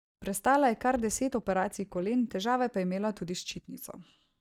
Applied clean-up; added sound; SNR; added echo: neural mask model DeepFilterNet 3.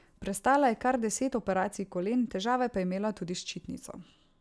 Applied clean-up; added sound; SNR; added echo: none; none; none; none.